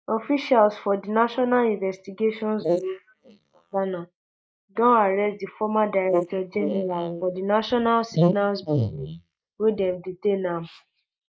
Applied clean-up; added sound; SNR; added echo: neural mask model Resemble Enhance denoiser.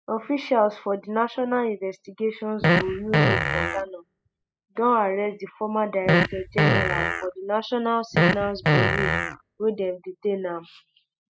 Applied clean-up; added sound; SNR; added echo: classical method spectral subtraction.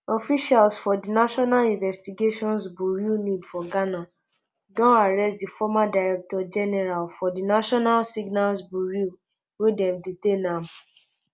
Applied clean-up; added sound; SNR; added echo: none; none; none; none.